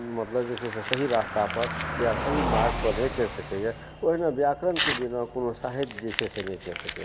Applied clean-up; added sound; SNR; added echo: none; Car passing by + Crumpling, crinkling / Tearing; 4 dB; none.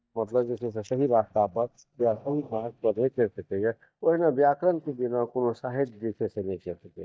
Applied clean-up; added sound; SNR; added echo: neural mask model DeepFilterNet 3.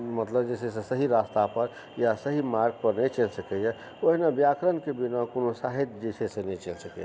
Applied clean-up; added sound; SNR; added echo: none; none; none; none.